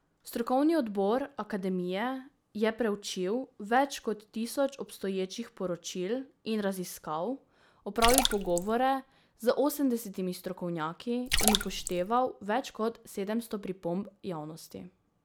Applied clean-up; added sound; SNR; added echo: none; Splash, splatter; -1 dB; none.